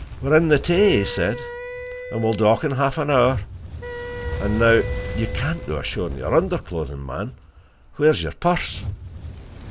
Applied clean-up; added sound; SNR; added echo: none; Wind instrument, woodwind instrument + Fire; 9 dB; none.